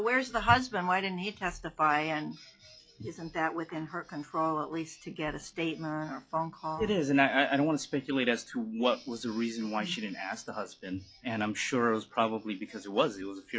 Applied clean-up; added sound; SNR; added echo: classical method log-MMSE.